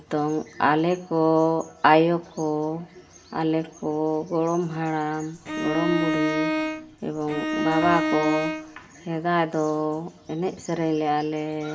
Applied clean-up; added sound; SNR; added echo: none; Bowed string instrument; 1 dB; reverberation time 0.4 s.